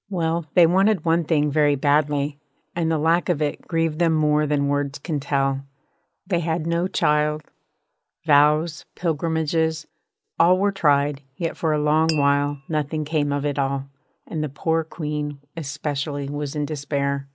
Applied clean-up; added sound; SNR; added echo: none; Glass; 15 dB; none.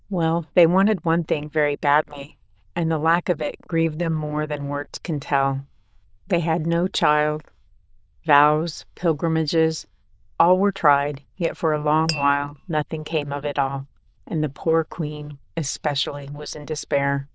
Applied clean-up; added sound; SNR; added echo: neural diffusion model UNIVERSE++.